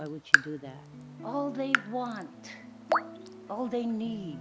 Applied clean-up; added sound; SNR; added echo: none; Raindrop / Drip; -3 dB; none.